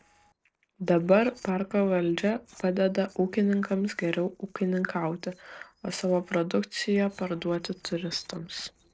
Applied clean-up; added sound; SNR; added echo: neural separator model SepFormer DNS4.